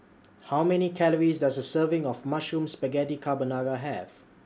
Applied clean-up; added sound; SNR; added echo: none; none; none; none.